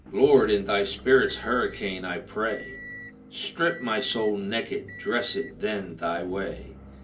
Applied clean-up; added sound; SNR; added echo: none; Motor vehicle (road) / Engine; 17 dB; reverberation time 0.3 s.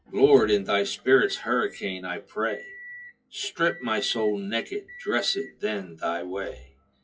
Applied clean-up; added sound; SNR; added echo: classical method WPE with log-MMSE.